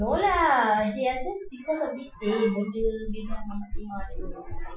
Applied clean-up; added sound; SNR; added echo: classical method Wiener filter.